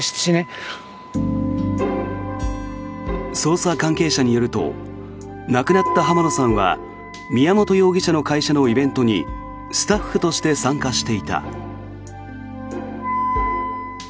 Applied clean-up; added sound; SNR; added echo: none; Wind instrument, woodwind instrument; 11 dB; none.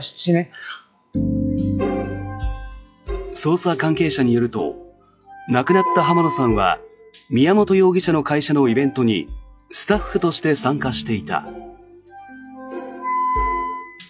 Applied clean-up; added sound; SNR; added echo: classical method log-MMSE.